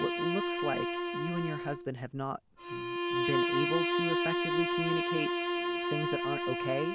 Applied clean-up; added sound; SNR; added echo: none; Bowed string instrument; -4 dB; none.